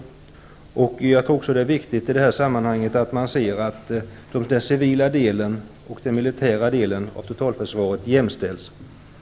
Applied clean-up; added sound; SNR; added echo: none; none; none; none.